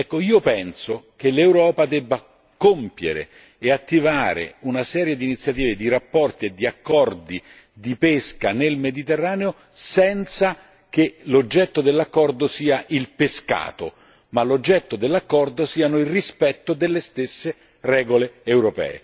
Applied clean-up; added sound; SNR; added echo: none; none; none; none.